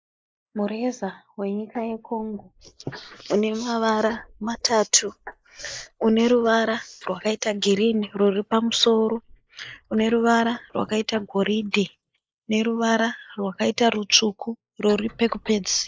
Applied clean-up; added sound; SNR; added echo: neural mask model Resemble Enhance denoiser.